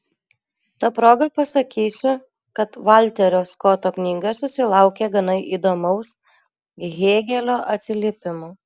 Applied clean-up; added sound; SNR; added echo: none; none; none; none.